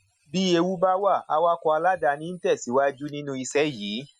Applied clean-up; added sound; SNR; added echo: classical method Wiener filter.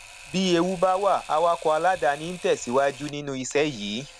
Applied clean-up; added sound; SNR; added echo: none; Camera; 19 dB; none.